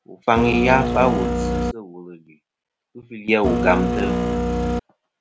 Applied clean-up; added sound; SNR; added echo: none; Printer; -2 dB; none.